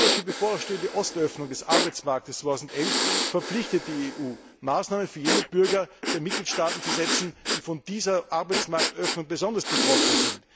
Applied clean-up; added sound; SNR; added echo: none; Breathing; 0 dB; none.